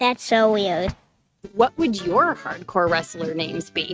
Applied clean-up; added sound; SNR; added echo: neural mask model RNNoise.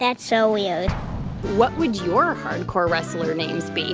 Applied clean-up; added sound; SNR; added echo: none; Explosion; 12 dB; none.